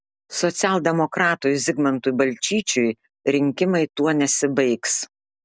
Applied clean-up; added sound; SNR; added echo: none; none; none; none.